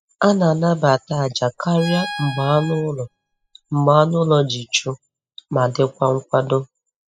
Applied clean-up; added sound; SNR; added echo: classical method spectral subtraction.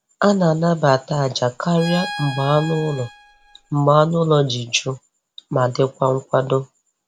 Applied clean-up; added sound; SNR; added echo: none; Bowed string instrument; 13 dB; none.